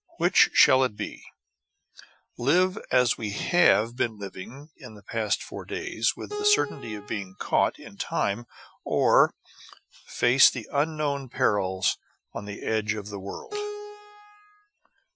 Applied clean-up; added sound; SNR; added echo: classical method Wiener filter.